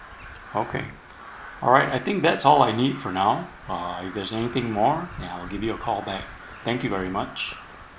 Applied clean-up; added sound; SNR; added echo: none; Crow; 16 dB; none.